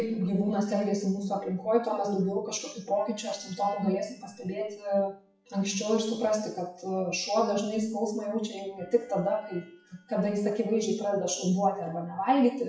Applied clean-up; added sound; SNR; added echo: classical method WPE with log-MMSE.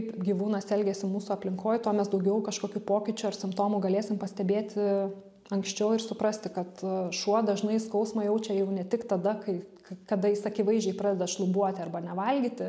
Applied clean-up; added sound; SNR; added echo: none; none; none; none.